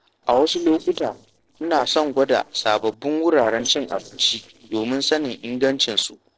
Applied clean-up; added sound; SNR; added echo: neural separator model SepFormer DNS4.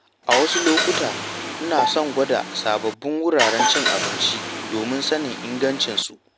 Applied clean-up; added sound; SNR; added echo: none; Bowed string instrument + Car; 2 dB; none.